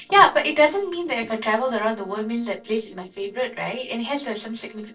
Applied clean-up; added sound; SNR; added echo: neural separator model SepFormer DNS4.